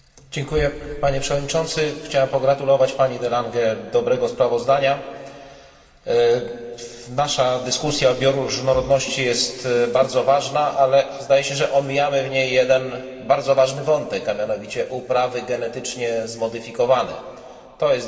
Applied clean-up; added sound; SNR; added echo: none; Drum kit; 20 dB; reverberation time 2.3 s.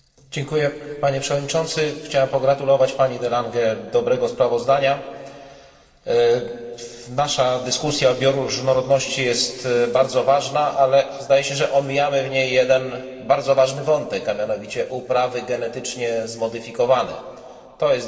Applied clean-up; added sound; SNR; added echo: neural separator model SepFormer DNS4.